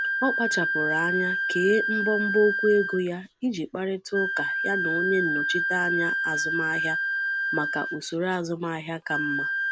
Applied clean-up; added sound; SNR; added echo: none; Wind instrument, woodwind instrument; 0 dB; none.